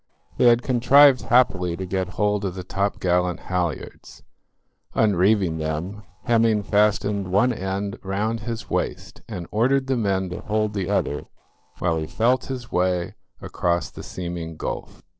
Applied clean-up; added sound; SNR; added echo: neural separator model SepFormer DNS4.